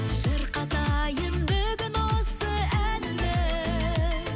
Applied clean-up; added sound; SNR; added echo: none; none; none; none.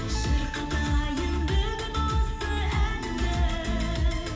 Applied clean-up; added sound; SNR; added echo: none; Trumpet; 16 dB; reverberation time 1.0 s.